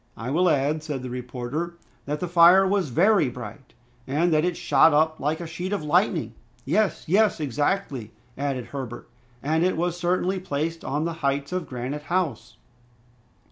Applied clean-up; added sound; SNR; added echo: none; none; none; none.